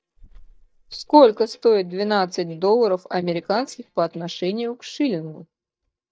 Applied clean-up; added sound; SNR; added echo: neural mask model DeepFilterNet 3.